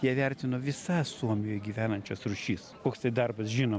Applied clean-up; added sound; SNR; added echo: none; none; none; none.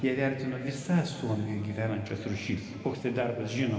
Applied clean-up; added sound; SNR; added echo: none; none; none; reverberation time 2.3 s.